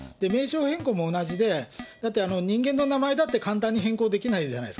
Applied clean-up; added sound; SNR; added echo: none; Keyboard (musical); 19 dB; none.